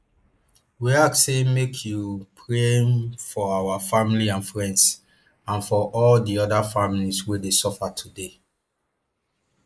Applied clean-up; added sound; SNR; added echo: neural mask model Resemble Enhance denoiser.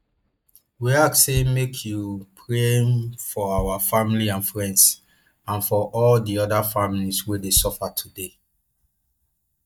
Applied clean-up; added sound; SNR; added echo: neural mask model DeepFilterNet 3.